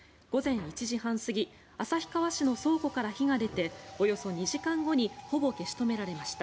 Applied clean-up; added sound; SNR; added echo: none; none; none; none.